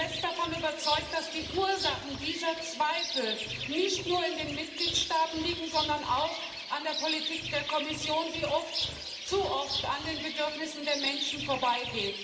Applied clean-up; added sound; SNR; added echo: none; Bird; 5 dB; reverberation time 1.7 s.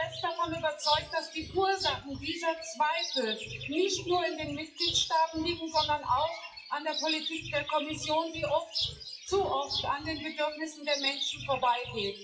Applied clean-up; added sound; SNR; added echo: classical method WPE with log-MMSE.